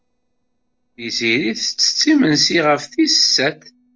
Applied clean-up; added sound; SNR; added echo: neural separator model SepFormer DNS4.